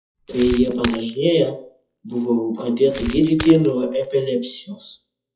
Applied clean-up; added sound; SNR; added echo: classical method WPE with log-MMSE.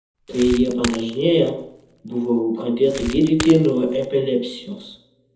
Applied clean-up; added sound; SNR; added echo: none; Crackle; 15 dB; reverberation time 0.7 s.